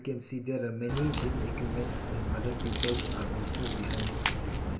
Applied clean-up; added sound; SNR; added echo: none; Crack; -3 dB; reverberation time 1.9 s.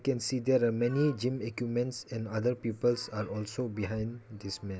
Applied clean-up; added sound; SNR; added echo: none; none; none; none.